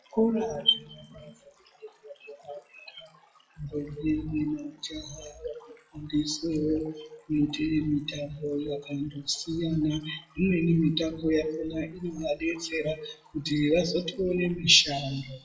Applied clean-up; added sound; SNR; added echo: classical method WPE with log-MMSE.